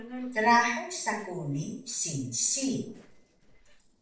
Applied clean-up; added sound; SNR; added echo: neural separator model SepFormer DNS4.